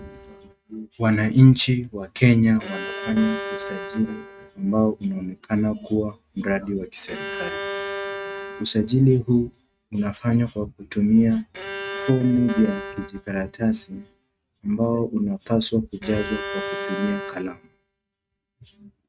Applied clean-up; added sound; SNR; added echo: neural mask model RNNoise.